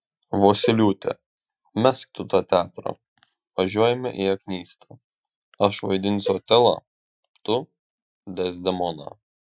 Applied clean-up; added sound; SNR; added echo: classical method Wiener filter.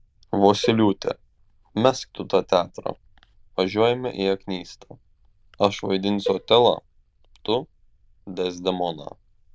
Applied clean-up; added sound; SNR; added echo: neural diffusion model UNIVERSE++.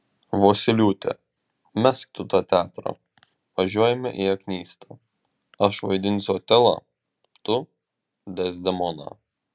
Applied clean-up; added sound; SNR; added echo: none; none; none; none.